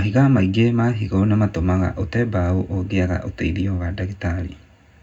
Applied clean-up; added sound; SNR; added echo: none; none; none; reverberation time 0.3 s.